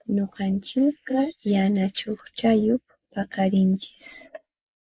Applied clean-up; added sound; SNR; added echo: neural mask model Resemble Enhance denoiser.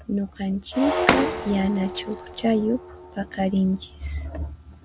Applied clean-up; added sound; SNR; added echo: none; Shatter; 3 dB; none.